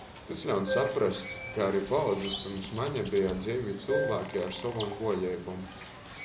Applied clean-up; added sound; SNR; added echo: none; Bird + Keyboard (musical); 5 dB; none.